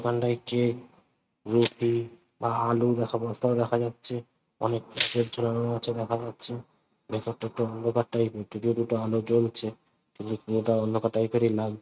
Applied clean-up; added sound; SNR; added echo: neural mask model RNNoise.